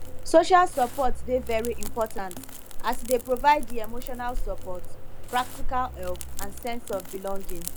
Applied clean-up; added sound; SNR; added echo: none; Crackle; 2 dB; none.